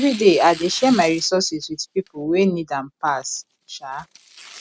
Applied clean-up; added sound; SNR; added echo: none; Tearing; 19 dB; none.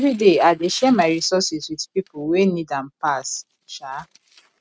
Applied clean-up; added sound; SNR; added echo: neural mask model RNNoise.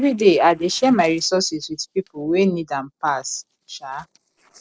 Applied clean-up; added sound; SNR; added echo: neural separator model SepFormer DNS4.